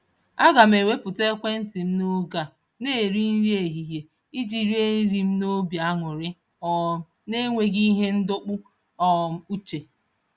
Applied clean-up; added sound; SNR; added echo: none; none; none; none.